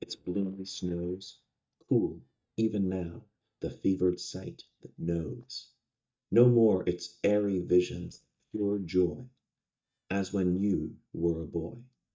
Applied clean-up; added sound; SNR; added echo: neural mask model DeepFilterNet 3.